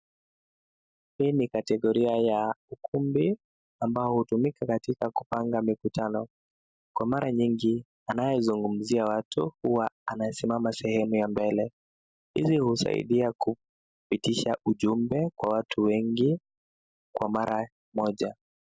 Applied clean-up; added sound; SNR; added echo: none; none; none; none.